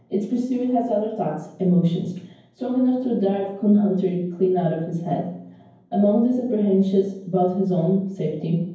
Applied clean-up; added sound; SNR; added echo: none; none; none; reverberation time 0.9 s.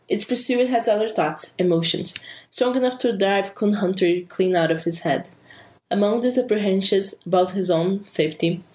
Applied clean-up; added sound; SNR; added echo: none; none; none; none.